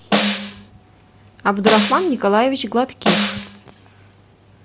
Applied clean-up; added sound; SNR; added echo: none; Snare drum; 2 dB; none.